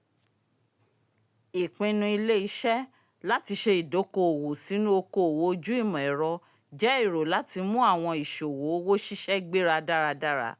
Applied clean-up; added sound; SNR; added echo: none; none; none; none.